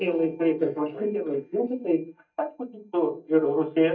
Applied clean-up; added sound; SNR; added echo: neural mask model DeepFilterNet 3.